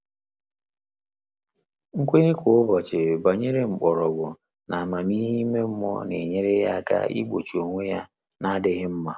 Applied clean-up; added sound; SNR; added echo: none; none; none; none.